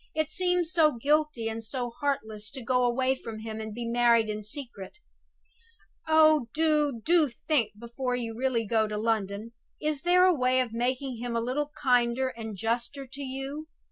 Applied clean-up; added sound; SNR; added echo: none; none; none; none.